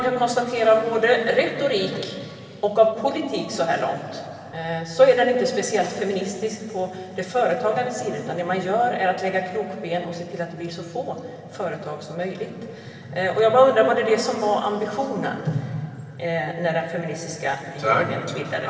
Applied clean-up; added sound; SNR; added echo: none; Organ; 18 dB; reverberation time 2.6 s.